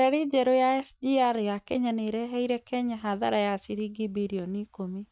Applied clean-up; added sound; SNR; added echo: none; none; none; none.